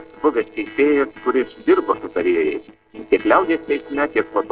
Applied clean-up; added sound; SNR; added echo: neural separator model SepFormer DNS4.